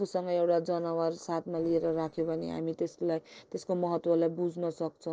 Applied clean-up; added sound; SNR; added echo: neural separator model SepFormer DNS4.